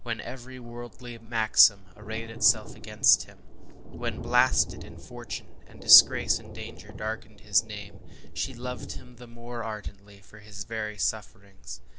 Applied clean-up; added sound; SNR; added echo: none; Thunder; 14 dB; none.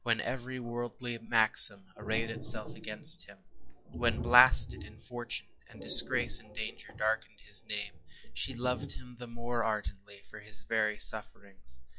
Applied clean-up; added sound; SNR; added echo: classical method log-MMSE.